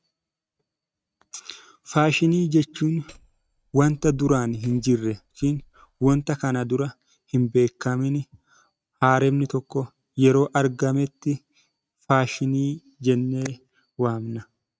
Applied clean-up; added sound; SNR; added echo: neural mask model RNNoise.